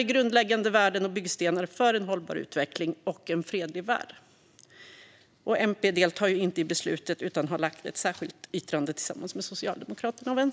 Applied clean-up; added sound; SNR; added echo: none; none; none; none.